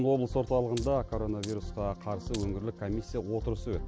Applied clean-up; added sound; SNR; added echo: none; Glass; 18 dB; none.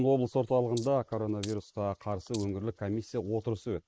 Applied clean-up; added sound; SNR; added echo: neural mask model Resemble Enhance denoiser.